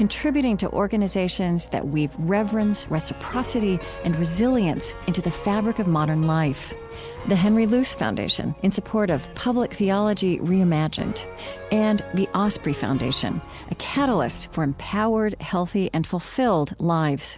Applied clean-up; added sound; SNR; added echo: none; none; none; none.